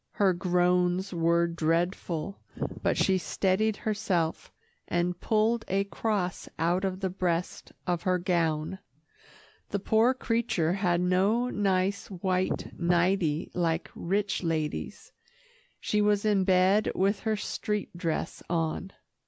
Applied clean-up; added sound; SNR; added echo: none; Wind; 7 dB; none.